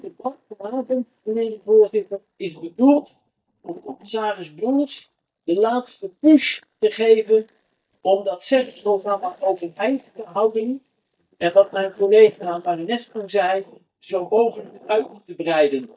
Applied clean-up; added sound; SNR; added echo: neural mask model DeepFilterNet 3.